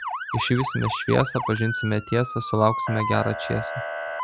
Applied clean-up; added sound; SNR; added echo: none; Motor vehicle (road) / Siren; 5 dB; none.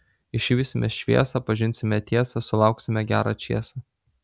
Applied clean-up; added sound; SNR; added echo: none; none; none; none.